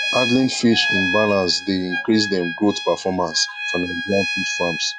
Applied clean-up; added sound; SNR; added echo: classical method log-MMSE.